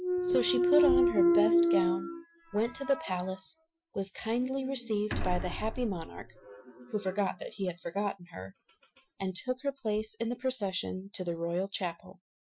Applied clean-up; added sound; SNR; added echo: classical method Wiener filter.